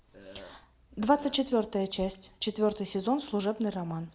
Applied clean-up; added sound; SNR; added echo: none; Burping, eructation; 19 dB; none.